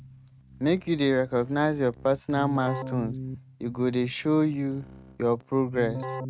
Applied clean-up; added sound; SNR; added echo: neural mask model RNNoise.